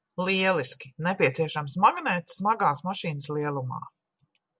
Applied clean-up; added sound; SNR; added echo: none; none; none; none.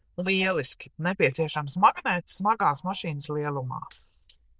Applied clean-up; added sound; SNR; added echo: neural diffusion model UNIVERSE++.